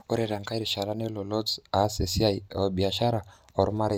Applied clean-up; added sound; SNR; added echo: none; none; none; none.